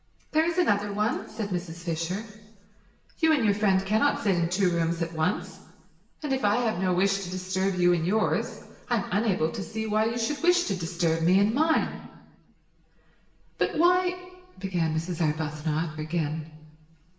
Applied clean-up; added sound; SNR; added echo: none; none; none; reverberation time 1.1 s.